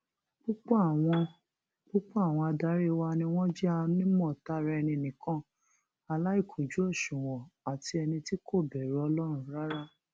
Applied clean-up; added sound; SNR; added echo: none; Piano; 13 dB; none.